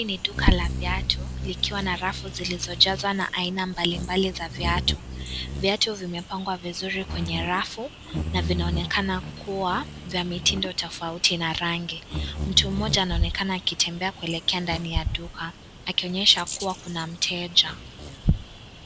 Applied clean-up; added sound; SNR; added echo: none; Bird vocalization, bird call, bird song; 4 dB; none.